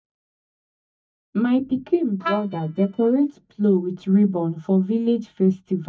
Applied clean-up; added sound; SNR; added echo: neural mask model DeepFilterNet 3.